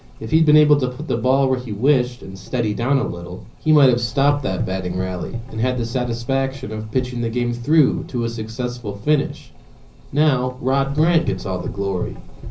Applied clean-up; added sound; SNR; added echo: none; Gurgling / Engine; 13 dB; reverberation time 0.5 s.